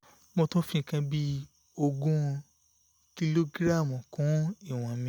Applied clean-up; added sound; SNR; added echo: none; none; none; none.